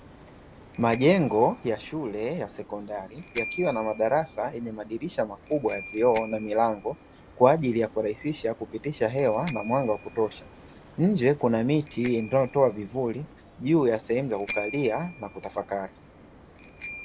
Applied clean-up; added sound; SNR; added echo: none; Bicycle bell; 17 dB; none.